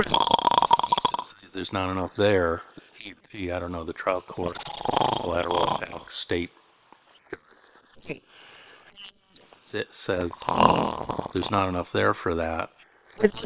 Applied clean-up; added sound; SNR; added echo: neural separator model SepFormer WHAM!.